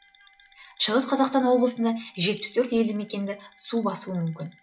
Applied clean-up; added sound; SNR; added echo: classical method log-MMSE.